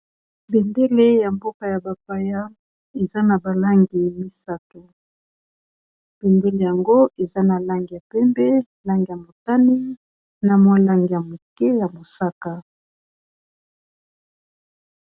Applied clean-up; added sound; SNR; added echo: none; none; none; none.